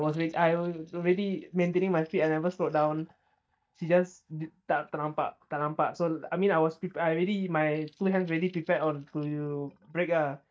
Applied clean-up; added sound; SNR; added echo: neural mask model DeepFilterNet 3.